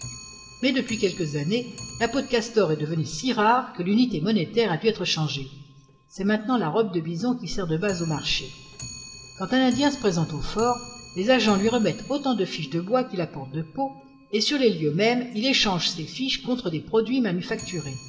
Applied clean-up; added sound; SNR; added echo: none; Clock; 19 dB; reverberation time 1.0 s.